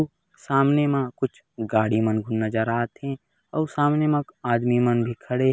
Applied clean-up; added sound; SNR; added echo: none; none; none; none.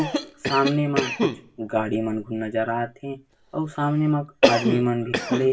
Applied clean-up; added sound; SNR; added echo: none; Cough; 3 dB; reverberation time 0.2 s.